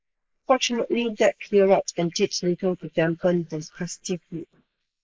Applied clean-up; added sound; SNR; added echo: neural mask model Resemble Enhance denoiser.